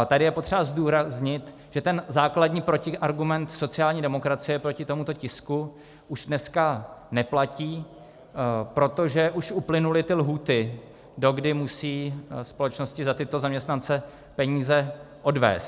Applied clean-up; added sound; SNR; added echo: none; none; none; none.